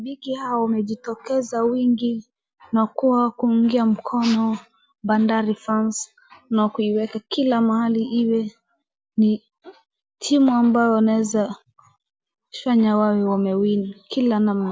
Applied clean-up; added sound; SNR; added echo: none; none; none; none.